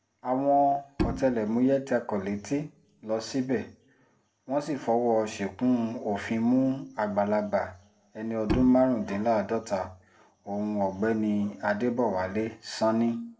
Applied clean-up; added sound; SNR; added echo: none; Bowed string instrument; 6 dB; reverberation time 0.4 s.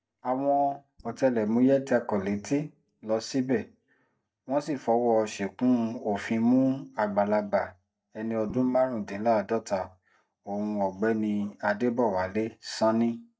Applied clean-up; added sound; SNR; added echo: neural mask model DeepFilterNet 3.